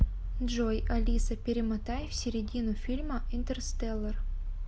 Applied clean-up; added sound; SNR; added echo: none; none; none; none.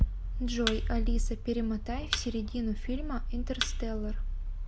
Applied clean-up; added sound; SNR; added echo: none; Thump, thud; 10 dB; none.